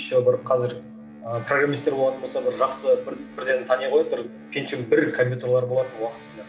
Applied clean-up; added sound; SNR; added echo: none; Electric guitar; 19 dB; reverberation time 1.0 s.